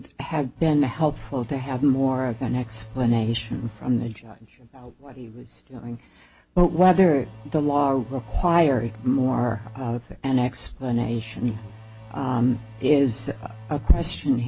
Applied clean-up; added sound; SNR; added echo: none; Engine / Domestic sounds, home sounds; 18 dB; none.